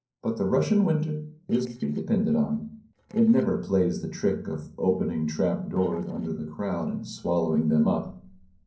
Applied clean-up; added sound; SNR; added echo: neural separator model SepFormer DNS4.